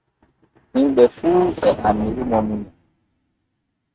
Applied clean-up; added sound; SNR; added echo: neural mask model RNNoise.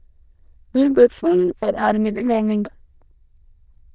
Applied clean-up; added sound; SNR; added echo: neural diffusion model UNIVERSE++.